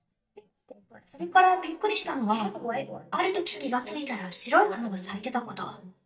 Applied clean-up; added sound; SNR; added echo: neural mask model DeepFilterNet 3.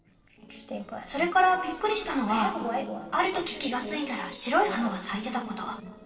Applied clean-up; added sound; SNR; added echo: neural separator model SepFormer DNS4.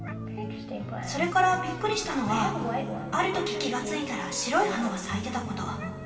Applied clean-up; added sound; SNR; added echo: none; Meow; 18 dB; reverberation time 2.5 s.